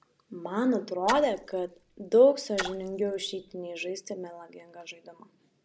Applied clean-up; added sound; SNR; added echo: none; Splash, splatter; 11 dB; none.